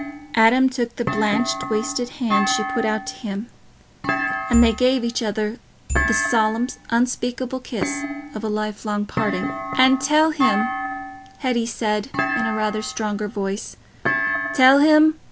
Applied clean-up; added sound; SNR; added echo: none; Marimba, xylophone / Wood + Thump, thud; 6 dB; none.